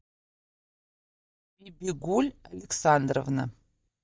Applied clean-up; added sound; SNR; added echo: neural mask model DeepFilterNet 3.